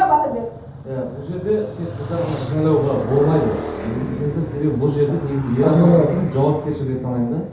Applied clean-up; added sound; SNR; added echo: none; Motorcycle; 10 dB; reverberation time 0.8 s.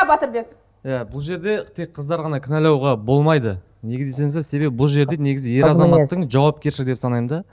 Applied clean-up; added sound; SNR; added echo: none; none; none; none.